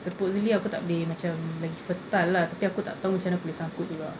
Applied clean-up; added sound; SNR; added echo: none; Mechanical fan; 19 dB; none.